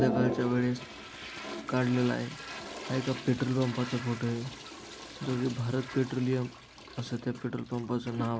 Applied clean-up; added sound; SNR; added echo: none; Toilet flush; 8 dB; none.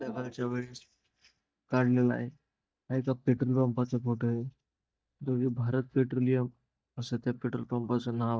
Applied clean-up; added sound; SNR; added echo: neural mask model DeepFilterNet 3.